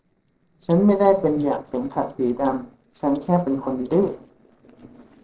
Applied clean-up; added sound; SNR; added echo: neural separator model SepFormer DNS4.